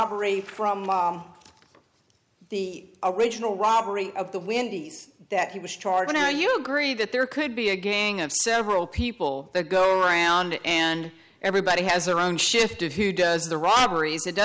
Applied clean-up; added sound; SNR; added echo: none; none; none; none.